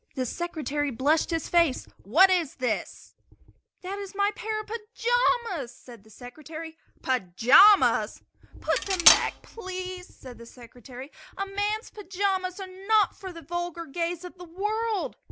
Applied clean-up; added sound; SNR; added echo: none; Cutlery, silverware; -1 dB; none.